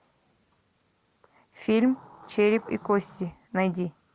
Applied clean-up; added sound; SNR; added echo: none; none; none; none.